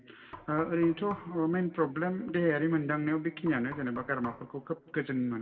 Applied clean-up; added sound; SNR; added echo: none; Knock; 19 dB; reverberation time 1.3 s.